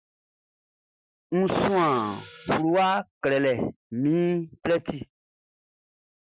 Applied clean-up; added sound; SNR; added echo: classical method Wiener filter.